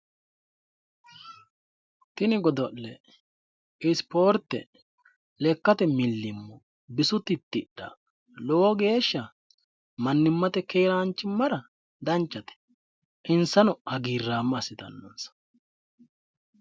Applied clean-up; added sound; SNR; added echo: none; none; none; none.